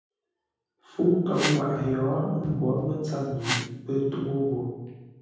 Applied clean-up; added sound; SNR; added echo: none; Whoosh, swoosh, swish; 6 dB; reverberation time 1.3 s.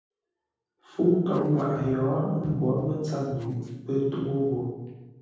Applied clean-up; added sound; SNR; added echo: neural separator model SepFormer DNS4.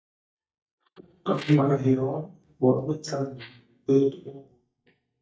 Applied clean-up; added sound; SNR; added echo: neural mask model DeepFilterNet 3.